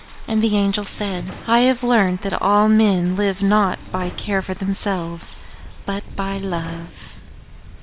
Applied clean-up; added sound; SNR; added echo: none; Sliding door + Bus; 17 dB; none.